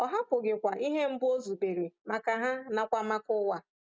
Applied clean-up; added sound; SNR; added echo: none; none; none; none.